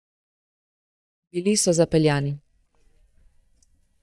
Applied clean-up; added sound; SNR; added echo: neural mask model DeepFilterNet 3.